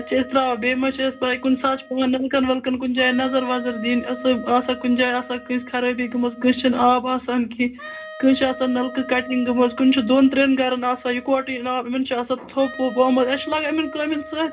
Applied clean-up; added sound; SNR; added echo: none; Wind instrument, woodwind instrument; 18 dB; reverberation time 0.2 s.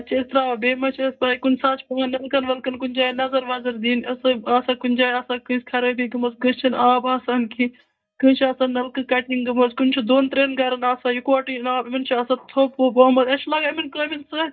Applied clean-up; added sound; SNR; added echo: neural mask model DeepFilterNet 3.